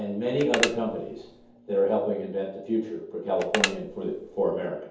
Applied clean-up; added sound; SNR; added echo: none; Telephone; 5 dB; reverberation time 0.7 s.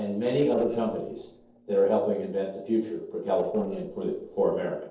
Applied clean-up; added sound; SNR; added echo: neural separator model SepFormer DNS4.